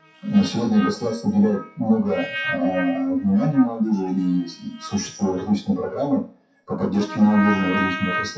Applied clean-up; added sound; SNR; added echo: classical method WPE with log-MMSE.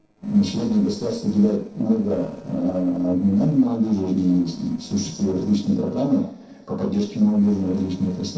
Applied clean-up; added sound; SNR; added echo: neural separator model SepFormer DNS4.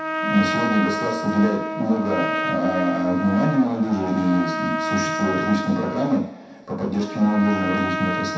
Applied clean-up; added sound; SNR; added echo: none; Trumpet; 4 dB; reverberation time 0.7 s.